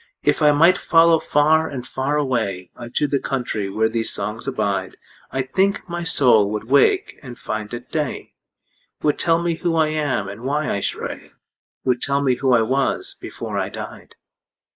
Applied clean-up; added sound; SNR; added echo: neural mask model Resemble Enhance denoiser.